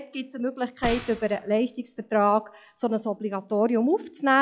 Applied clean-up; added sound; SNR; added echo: classical method log-MMSE.